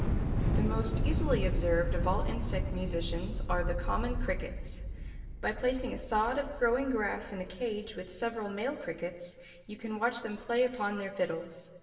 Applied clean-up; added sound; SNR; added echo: none; Thunder / Explosion; 0 dB; reverberation time 1.4 s.